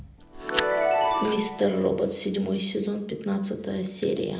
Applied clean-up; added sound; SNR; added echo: none; Chime; 2 dB; reverberation time 0.7 s.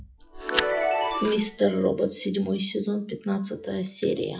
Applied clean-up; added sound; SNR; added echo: classical method WPE with log-MMSE.